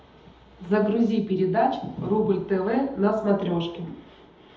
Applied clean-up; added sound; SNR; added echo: none; none; none; reverberation time 0.7 s.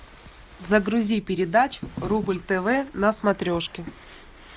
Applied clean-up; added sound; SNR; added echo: none; none; none; none.